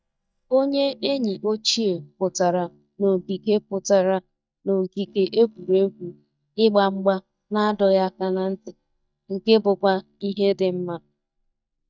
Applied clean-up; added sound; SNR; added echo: neural mask model DeepFilterNet 3.